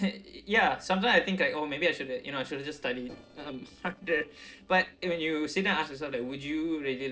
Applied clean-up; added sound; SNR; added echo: neural separator model SepFormer DNS4.